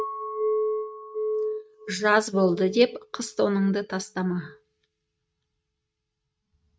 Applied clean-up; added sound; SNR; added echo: neural mask model RNNoise.